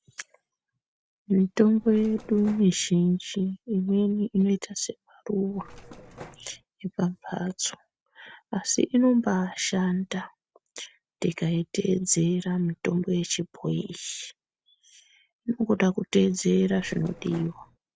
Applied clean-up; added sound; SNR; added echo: none; Mechanisms; 19 dB; none.